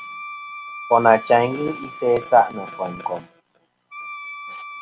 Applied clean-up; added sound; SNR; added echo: none; Wind instrument, woodwind instrument; 14 dB; none.